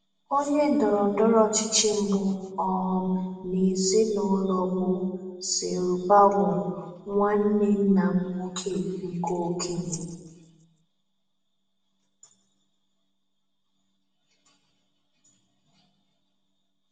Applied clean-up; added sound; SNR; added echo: none; none; none; reverberation time 1.1 s.